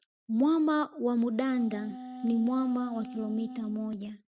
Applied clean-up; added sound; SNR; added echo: neural mask model RNNoise.